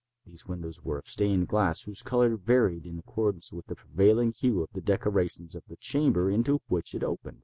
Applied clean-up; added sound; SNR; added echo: none; none; none; none.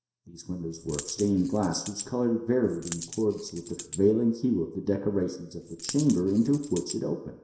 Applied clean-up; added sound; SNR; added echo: none; Coin (dropping); 14 dB; reverberation time 0.7 s.